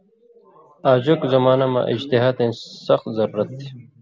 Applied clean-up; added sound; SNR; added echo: none; none; none; none.